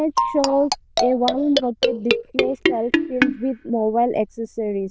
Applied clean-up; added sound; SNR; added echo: neural diffusion model UNIVERSE++.